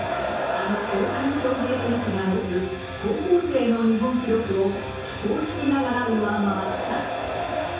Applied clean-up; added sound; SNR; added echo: none; Engine; 18 dB; reverberation time 0.7 s.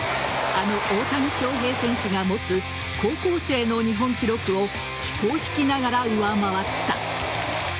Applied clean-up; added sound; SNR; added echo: none; none; none; none.